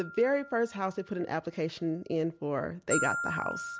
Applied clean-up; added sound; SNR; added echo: none; Glockenspiel; 7 dB; none.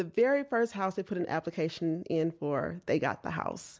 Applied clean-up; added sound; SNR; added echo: none; none; none; none.